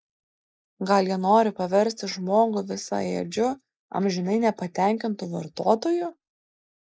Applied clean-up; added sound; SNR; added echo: neural mask model Resemble Enhance denoiser.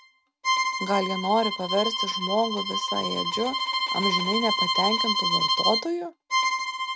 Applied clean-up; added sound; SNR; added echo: none; Bowed string instrument; -2 dB; none.